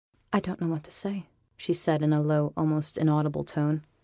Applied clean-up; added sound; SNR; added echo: none; none; none; none.